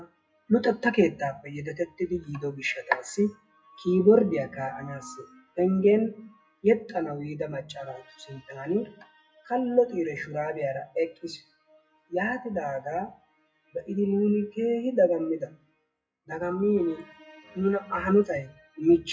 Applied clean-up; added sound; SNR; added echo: classical method WPE with log-MMSE.